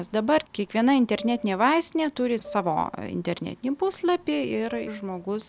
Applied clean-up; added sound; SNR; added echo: none; Piano; 17 dB; none.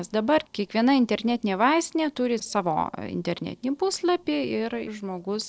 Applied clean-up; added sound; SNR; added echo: neural separator model SepFormer DNS4.